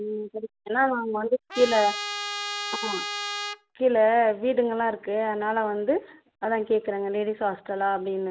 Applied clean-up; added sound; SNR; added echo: none; Trumpet; 6 dB; none.